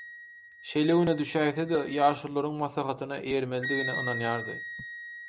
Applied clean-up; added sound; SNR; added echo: none; Wind instrument, woodwind instrument; 10 dB; none.